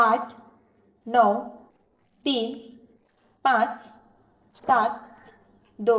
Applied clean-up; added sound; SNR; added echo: neural separator model SepFormer DNS4.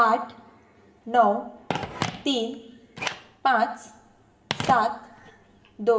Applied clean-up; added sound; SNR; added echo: none; Telephone; 11 dB; reverberation time 0.8 s.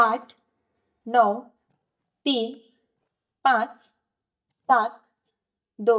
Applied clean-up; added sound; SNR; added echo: neural mask model DeepFilterNet 3.